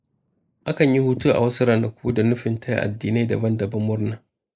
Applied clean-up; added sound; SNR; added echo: neural mask model Resemble Enhance denoiser.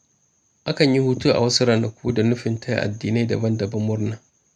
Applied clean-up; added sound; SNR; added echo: none; none; none; none.